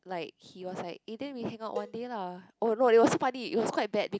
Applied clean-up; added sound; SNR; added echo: none; Cowbell; 16 dB; none.